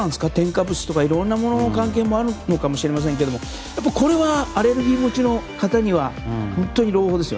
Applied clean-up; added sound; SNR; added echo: none; Wind instrument, woodwind instrument; 19 dB; none.